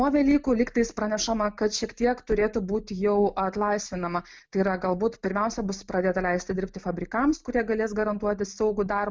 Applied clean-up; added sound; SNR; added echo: none; none; none; none.